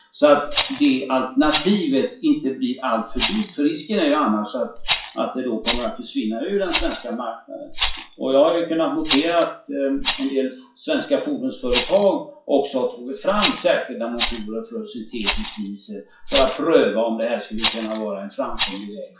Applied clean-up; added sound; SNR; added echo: classical method WPE with log-MMSE.